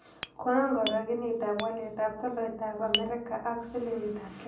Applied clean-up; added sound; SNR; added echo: none; Hammer; 10 dB; reverberation time 0.6 s.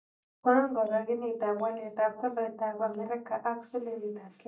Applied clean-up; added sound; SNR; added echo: neural mask model DeepFilterNet 3.